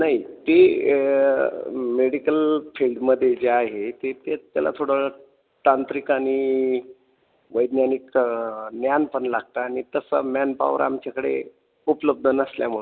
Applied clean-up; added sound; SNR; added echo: none; none; none; none.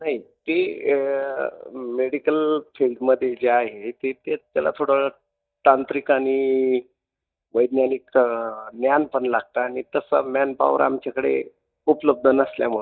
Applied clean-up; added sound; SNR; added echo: neural mask model DeepFilterNet 3.